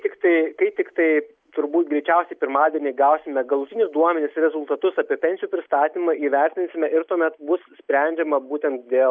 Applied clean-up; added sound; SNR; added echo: none; none; none; none.